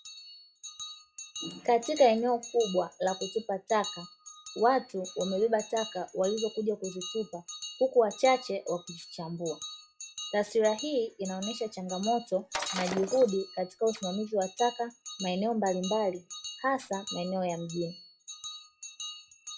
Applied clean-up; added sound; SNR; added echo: classical method log-MMSE.